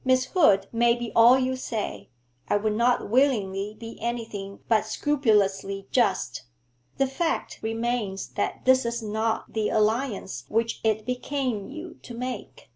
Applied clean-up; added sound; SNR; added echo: none; none; none; none.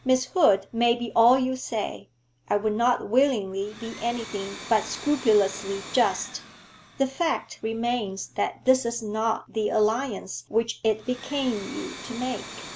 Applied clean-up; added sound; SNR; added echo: none; Domestic sounds, home sounds; 18 dB; none.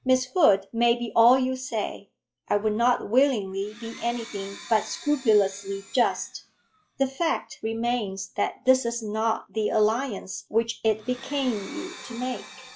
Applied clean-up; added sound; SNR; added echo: classical method log-MMSE.